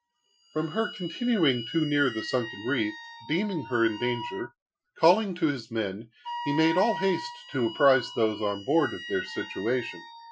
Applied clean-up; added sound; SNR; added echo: classical method Wiener filter.